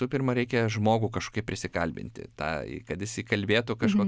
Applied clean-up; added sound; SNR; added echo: none; none; none; none.